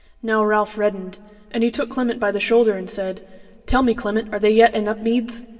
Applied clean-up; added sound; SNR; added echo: none; none; none; reverberation time 1.7 s.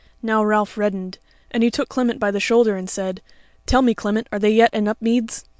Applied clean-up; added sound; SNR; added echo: none; none; none; none.